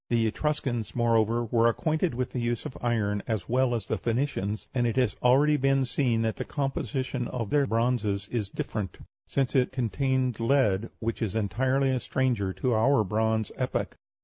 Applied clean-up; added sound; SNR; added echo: none; none; none; none.